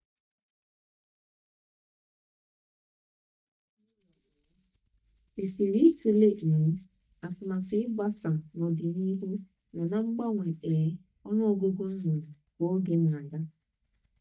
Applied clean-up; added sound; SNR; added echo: neural mask model DeepFilterNet 3.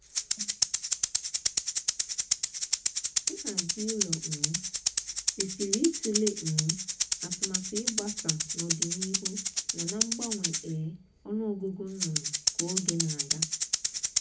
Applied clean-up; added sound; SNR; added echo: none; Rattle (instrument); -5 dB; reverberation time 0.4 s.